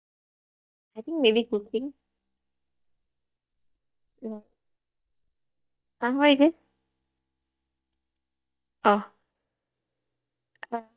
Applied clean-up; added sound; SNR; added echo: neural mask model DeepFilterNet 3.